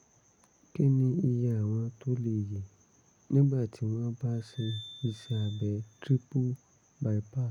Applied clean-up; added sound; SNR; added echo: none; Glass; 20 dB; none.